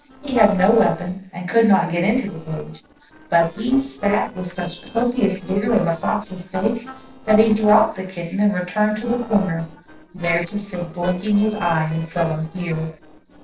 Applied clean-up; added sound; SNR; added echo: neural separator model SepFormer DNS4.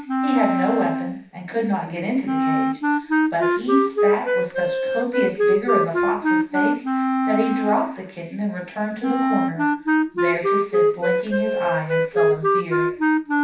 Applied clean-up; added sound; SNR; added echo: none; Wind instrument, woodwind instrument; -5 dB; reverberation time 0.7 s.